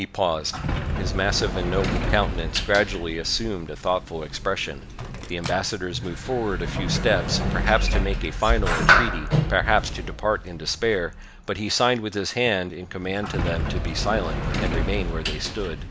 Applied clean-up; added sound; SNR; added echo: none; Sliding door; 0 dB; none.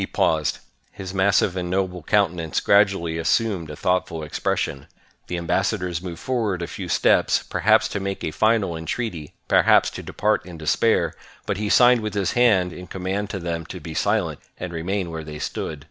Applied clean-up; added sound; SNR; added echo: none; none; none; none.